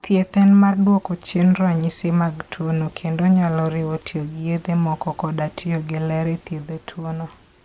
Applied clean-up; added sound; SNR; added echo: none; none; none; none.